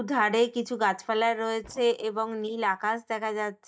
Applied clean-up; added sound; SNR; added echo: neural mask model DeepFilterNet 3.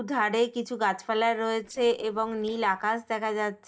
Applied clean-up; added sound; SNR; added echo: neural separator model SepFormer DNS4.